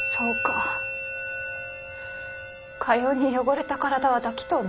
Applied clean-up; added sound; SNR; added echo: none; Musical instrument; 6 dB; none.